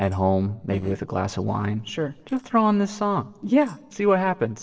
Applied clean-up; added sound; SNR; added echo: neural separator model SepFormer DNS4.